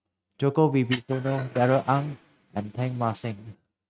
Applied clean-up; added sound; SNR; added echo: neural mask model RNNoise.